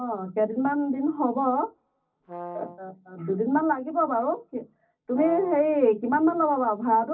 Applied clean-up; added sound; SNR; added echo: none; Brass instrument; 16 dB; reverberation time 0.4 s.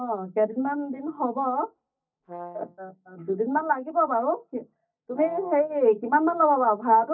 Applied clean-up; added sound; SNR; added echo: neural mask model DeepFilterNet 3.